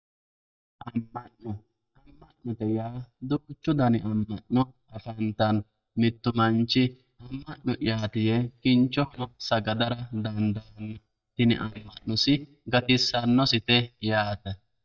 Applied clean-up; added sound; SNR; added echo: neural mask model DeepFilterNet 3.